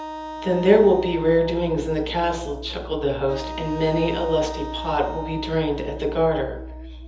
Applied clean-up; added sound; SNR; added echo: none; Wind instrument, woodwind instrument; 13 dB; reverberation time 0.7 s.